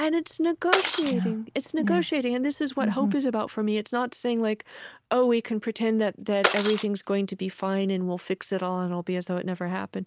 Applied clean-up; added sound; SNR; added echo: none; Shatter; 0 dB; none.